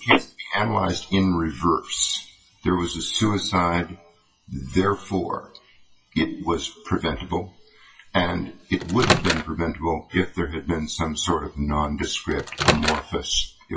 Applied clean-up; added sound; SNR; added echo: classical method WPE with log-MMSE.